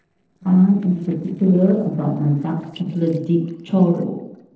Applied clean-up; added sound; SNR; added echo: neural separator model SepFormer DNS4.